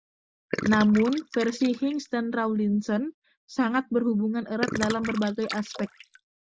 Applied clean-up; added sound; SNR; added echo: neural mask model Resemble Enhance denoiser.